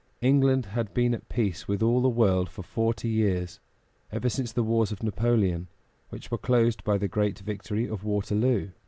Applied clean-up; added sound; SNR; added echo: none; none; none; none.